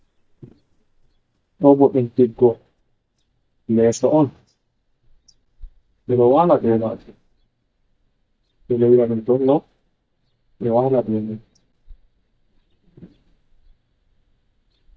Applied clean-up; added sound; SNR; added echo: neural mask model DeepFilterNet 3.